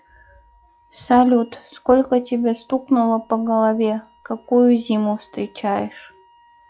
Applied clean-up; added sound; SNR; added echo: classical method log-MMSE.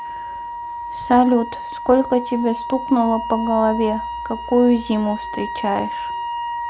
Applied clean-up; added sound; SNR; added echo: none; Wind instrument, woodwind instrument; 8 dB; none.